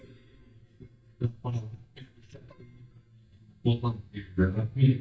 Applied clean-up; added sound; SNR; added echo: neural mask model DeepFilterNet 3.